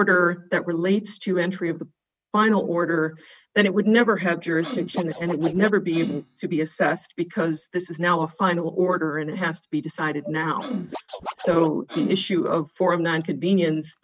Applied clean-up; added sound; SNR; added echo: neural mask model RNNoise.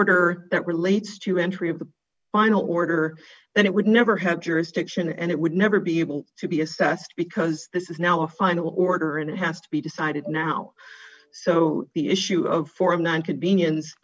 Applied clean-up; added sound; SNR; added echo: none; none; none; none.